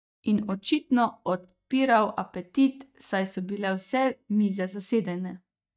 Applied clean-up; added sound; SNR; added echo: neural mask model DeepFilterNet 3.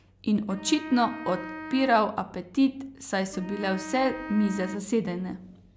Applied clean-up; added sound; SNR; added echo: none; Wind instrument, woodwind instrument; 14 dB; none.